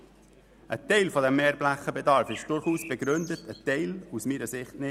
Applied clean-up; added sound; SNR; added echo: none; Bird; 18 dB; none.